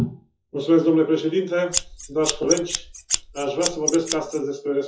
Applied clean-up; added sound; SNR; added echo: classical method WPE with log-MMSE.